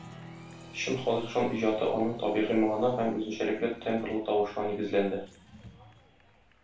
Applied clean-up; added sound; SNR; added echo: none; Applause; 20 dB; reverberation time 0.3 s.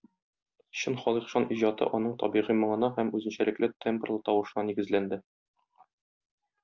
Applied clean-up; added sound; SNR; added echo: none; none; none; none.